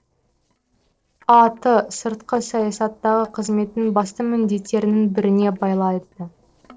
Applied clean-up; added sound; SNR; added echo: neural separator model SepFormer DNS4.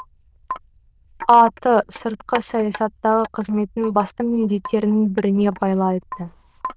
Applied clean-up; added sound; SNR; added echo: neural diffusion model UNIVERSE++.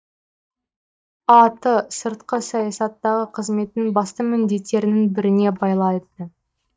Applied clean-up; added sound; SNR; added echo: neural mask model DeepFilterNet 3.